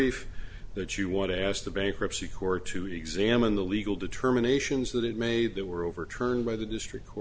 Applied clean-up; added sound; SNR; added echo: none; none; none; none.